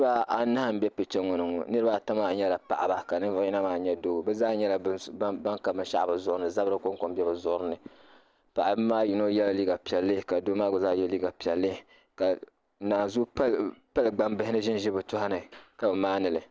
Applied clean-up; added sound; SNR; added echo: none; none; none; none.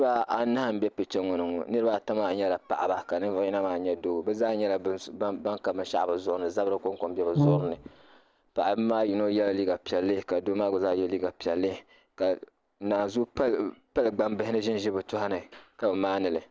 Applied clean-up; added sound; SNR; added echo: none; Brass instrument; -2 dB; none.